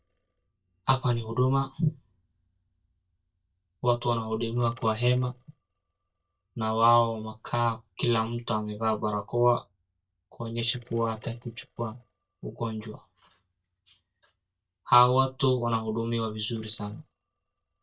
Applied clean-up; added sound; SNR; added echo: neural mask model DeepFilterNet 3.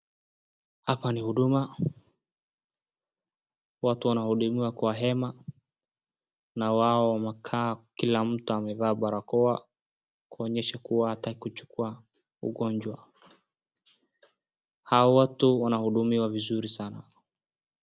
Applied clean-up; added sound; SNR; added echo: none; none; none; none.